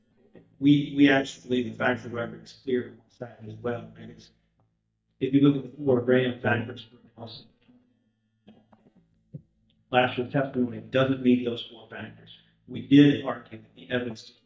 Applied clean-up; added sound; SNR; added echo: neural mask model DeepFilterNet 3.